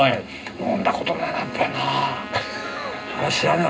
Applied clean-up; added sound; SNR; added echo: none; Trumpet; 14 dB; reverberation time 0.2 s.